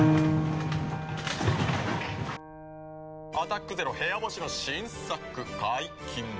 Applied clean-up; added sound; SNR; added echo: none; Piano; 1 dB; none.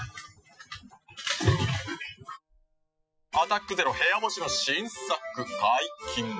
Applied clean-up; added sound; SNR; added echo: classical method Wiener filter.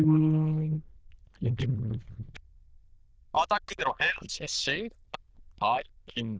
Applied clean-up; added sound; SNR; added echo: neural diffusion model UNIVERSE++.